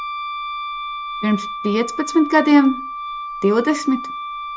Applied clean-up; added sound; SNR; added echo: none; Wind instrument, woodwind instrument; 8 dB; none.